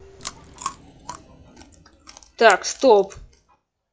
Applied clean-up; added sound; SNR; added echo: classical method log-MMSE.